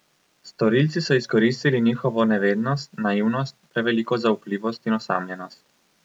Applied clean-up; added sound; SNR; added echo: none; none; none; none.